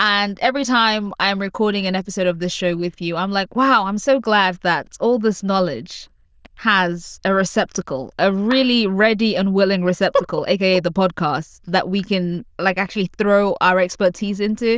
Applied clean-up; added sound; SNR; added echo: neural diffusion model UNIVERSE++.